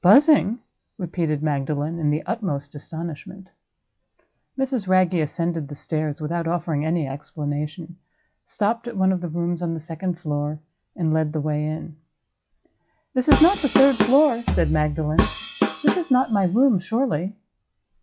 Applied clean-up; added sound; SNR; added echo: classical method log-MMSE.